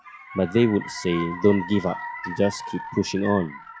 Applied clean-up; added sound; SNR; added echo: classical method log-MMSE.